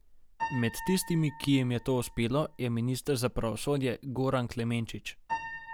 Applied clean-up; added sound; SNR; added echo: none; Piano; 13 dB; none.